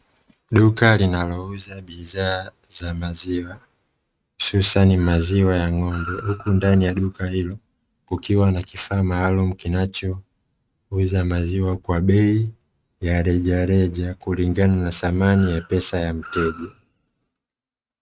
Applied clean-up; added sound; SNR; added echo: neural mask model RNNoise.